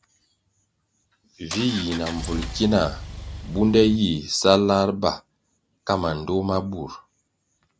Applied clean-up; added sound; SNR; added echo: none; Engine; 10 dB; none.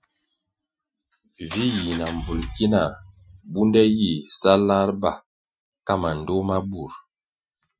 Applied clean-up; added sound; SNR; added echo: classical method Wiener filter.